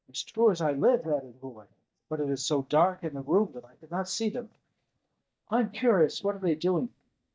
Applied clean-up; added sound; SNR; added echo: neural mask model DeepFilterNet 3.